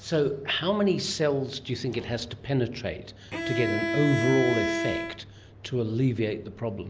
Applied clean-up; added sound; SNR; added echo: none; Bowed string instrument; 3 dB; none.